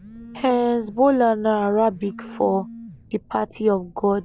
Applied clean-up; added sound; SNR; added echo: none; Telephone; 20 dB; none.